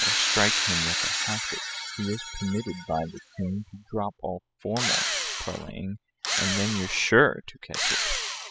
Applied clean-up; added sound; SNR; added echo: classical method spectral subtraction.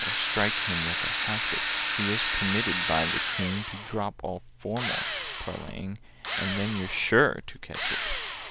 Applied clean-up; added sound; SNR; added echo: none; Drill; -2 dB; none.